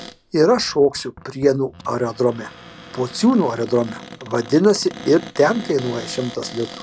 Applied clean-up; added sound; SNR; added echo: none; Cupboard open or close; 17 dB; none.